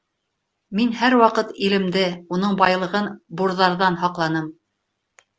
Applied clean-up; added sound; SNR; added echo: none; none; none; none.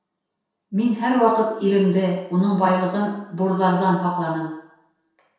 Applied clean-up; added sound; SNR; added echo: none; none; none; reverberation time 0.7 s.